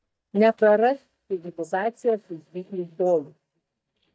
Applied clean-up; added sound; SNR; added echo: neural mask model DeepFilterNet 3.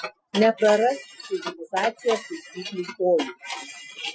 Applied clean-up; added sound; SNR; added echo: classical method Wiener filter.